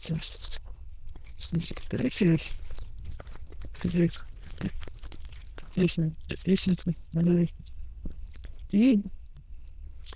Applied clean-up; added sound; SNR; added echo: neural diffusion model UNIVERSE++.